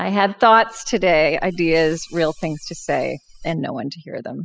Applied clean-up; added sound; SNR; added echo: classical method spectral subtraction.